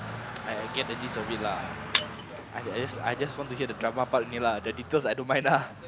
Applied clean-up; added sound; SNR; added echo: none; Traffic noise, roadway noise + Shatter; 6 dB; none.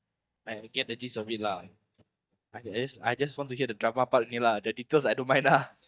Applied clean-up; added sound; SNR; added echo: neural mask model DeepFilterNet 3.